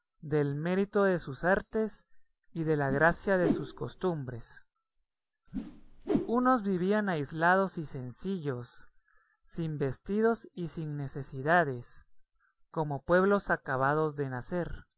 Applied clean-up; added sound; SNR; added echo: none; Whoosh, swoosh, swish; 5 dB; none.